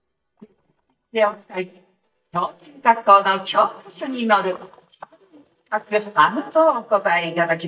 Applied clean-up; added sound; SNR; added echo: neural mask model DeepFilterNet 3.